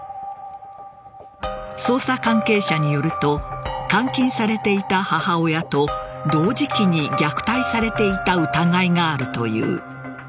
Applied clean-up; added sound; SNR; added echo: none; none; none; none.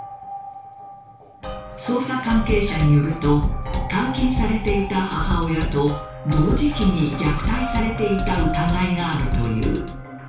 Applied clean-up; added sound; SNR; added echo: none; Drum kit; 3 dB; reverberation time 0.4 s.